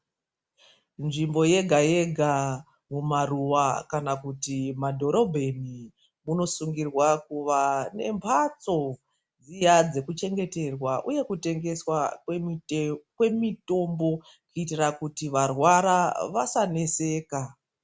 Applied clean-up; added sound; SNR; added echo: none; none; none; none.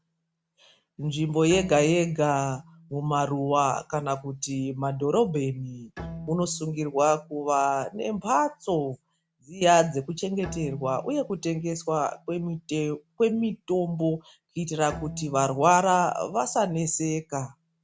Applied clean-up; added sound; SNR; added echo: none; Bowed string instrument; 19 dB; none.